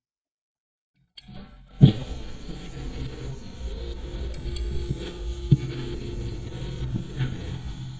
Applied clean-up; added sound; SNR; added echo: neural mask model DeepFilterNet 3.